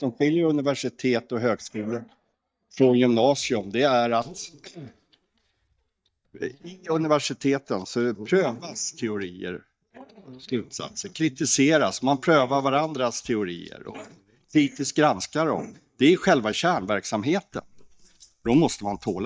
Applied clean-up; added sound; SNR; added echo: neural mask model DeepFilterNet 3.